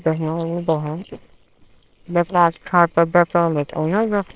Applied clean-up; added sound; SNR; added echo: neural separator model SepFormer WHAMR!.